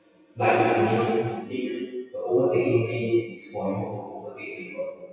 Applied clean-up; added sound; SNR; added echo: classical method WPE with log-MMSE.